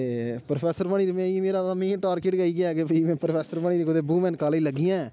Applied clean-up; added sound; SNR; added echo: none; none; none; none.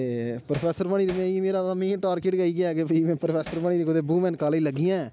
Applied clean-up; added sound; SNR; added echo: none; Hammer; 18 dB; none.